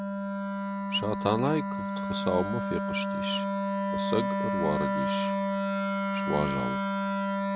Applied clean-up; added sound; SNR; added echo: none; Wind instrument, woodwind instrument; -3 dB; none.